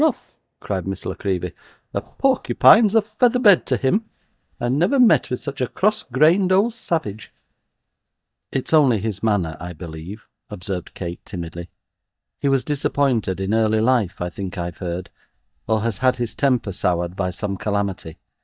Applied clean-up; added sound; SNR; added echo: neural mask model DeepFilterNet 3.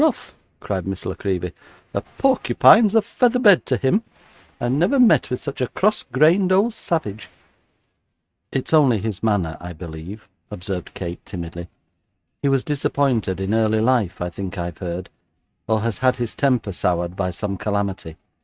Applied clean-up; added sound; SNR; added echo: neural mask model RNNoise.